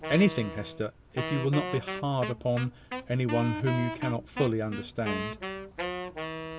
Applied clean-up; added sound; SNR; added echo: none; Wind instrument, woodwind instrument; 7 dB; none.